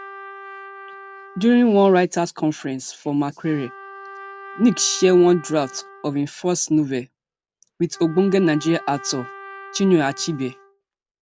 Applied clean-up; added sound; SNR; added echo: none; Trumpet; 19 dB; none.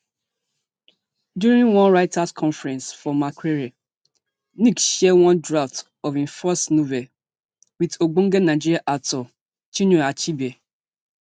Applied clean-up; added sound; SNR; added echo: none; none; none; none.